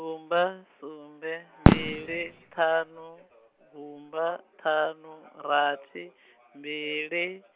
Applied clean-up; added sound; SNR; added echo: none; Fireworks; -5 dB; none.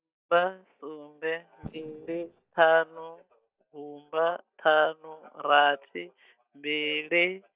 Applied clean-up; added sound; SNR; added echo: neural mask model DeepFilterNet 3.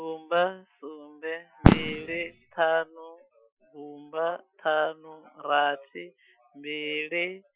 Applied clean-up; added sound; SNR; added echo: classical method Wiener filter.